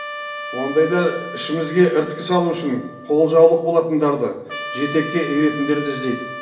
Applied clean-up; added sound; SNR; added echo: none; Trumpet; 13 dB; reverberation time 0.9 s.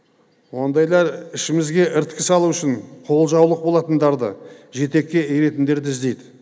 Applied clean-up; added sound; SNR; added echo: none; none; none; none.